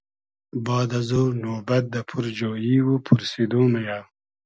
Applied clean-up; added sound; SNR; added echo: none; none; none; none.